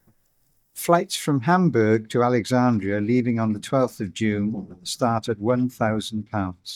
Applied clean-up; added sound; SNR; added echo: neural mask model DeepFilterNet 3.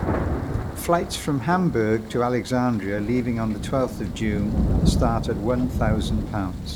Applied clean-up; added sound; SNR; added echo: none; Thunder; 2 dB; none.